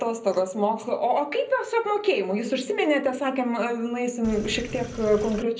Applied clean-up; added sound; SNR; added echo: none; Sink (filling or washing); 13 dB; reverberation time 0.4 s.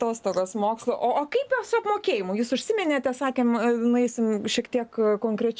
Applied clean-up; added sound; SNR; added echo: none; none; none; none.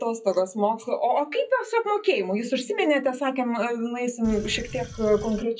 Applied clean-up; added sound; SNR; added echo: classical method WPE with log-MMSE.